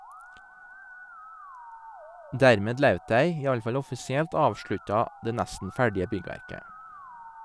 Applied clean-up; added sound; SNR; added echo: none; Musical instrument; 19 dB; none.